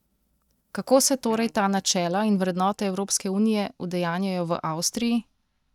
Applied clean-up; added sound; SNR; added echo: neural mask model DeepFilterNet 3.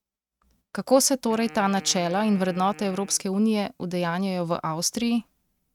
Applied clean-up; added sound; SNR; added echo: neural mask model RNNoise.